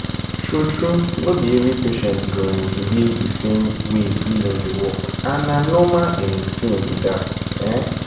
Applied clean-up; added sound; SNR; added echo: none; Engine; 4 dB; reverberation time 0.7 s.